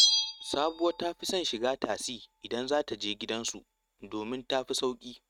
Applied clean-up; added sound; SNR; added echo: neural mask model RNNoise.